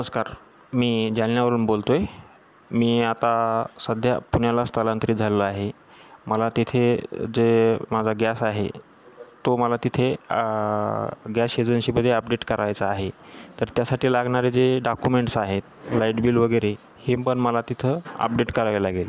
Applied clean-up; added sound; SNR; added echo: none; none; none; none.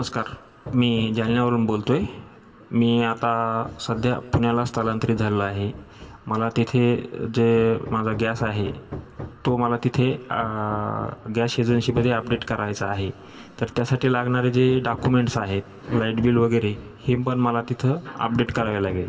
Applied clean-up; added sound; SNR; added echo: none; Hammer; 18 dB; reverberation time 1.3 s.